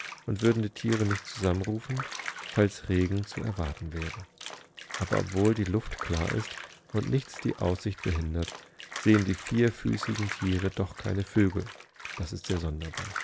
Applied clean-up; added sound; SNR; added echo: none; Bathtub (filling or washing); 12 dB; none.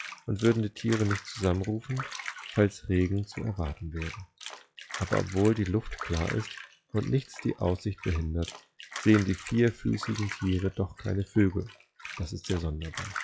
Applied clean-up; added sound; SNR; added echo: classical method log-MMSE.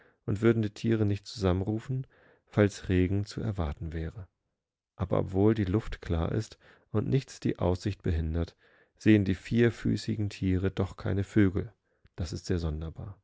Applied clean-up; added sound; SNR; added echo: none; none; none; none.